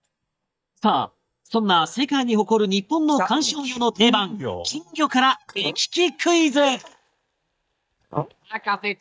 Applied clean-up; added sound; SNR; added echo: neural mask model DeepFilterNet 3.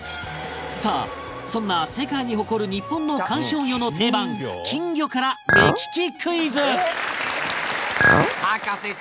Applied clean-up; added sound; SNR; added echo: none; Chink, clink; -3 dB; none.